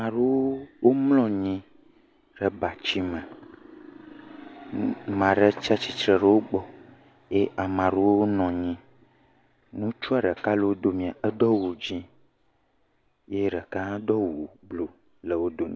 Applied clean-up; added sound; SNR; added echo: none; none; none; none.